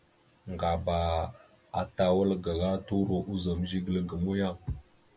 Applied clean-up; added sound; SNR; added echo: none; none; none; none.